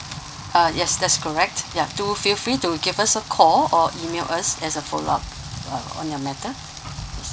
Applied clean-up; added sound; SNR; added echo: none; Rain; 13 dB; none.